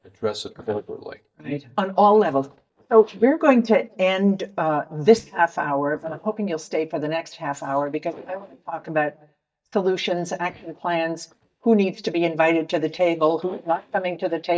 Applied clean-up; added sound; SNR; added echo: neural mask model DeepFilterNet 3.